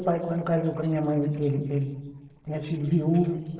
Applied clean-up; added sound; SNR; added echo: neural separator model SepFormer DNS4.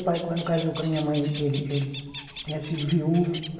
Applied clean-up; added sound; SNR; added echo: none; Bird; 15 dB; reverberation time 1.4 s.